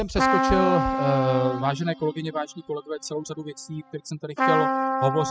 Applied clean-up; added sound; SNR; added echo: classical method spectral subtraction.